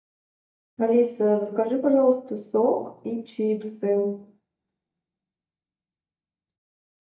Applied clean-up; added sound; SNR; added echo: neural mask model DeepFilterNet 3.